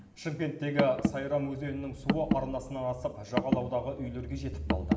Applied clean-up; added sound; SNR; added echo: none; Car; 1 dB; reverberation time 1.9 s.